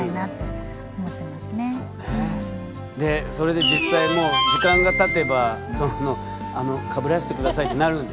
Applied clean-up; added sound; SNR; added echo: none; Harmonica + Fireworks; -2 dB; none.